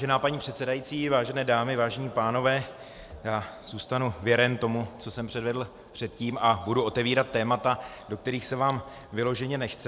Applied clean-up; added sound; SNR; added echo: none; none; none; none.